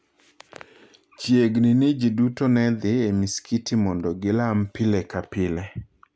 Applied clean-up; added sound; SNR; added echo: none; none; none; none.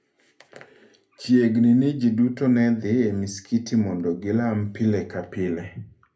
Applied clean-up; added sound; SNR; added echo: none; none; none; reverberation time 0.3 s.